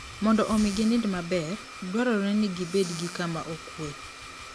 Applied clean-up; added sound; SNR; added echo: none; Squeak / Cupboard open or close + Domestic sounds, home sounds; 13 dB; none.